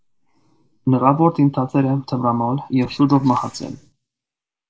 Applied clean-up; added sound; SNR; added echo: neural mask model Resemble Enhance denoiser.